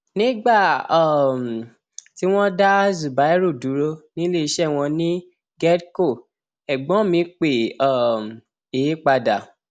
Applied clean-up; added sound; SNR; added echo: none; none; none; none.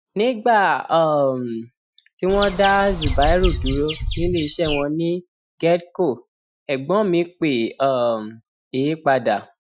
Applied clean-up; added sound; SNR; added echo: classical method Wiener filter.